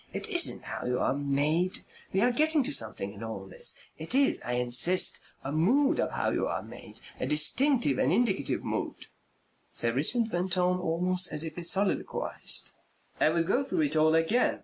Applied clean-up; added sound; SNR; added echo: neural mask model Resemble Enhance denoiser.